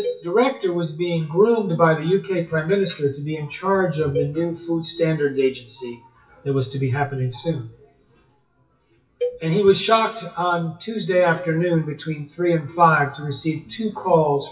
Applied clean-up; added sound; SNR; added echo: classical method WPE with log-MMSE.